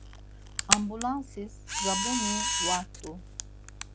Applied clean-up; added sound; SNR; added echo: none; Camera; -4 dB; none.